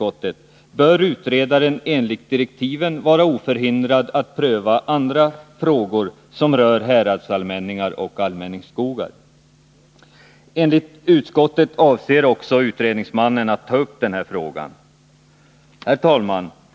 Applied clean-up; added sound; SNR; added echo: none; none; none; none.